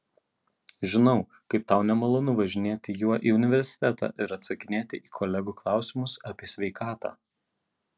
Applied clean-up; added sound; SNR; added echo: none; none; none; none.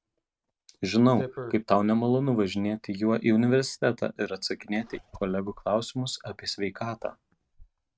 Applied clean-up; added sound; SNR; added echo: neural mask model RNNoise.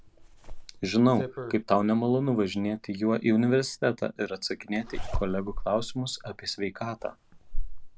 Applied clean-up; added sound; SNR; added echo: none; Zipper (clothing); 7 dB; none.